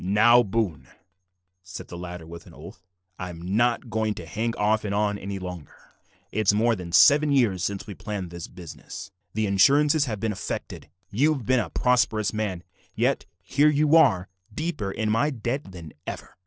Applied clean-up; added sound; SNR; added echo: neural separator model SepFormer DNS4.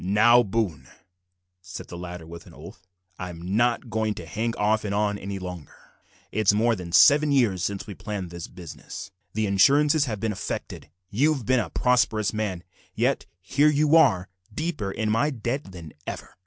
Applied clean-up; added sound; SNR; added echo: none; none; none; none.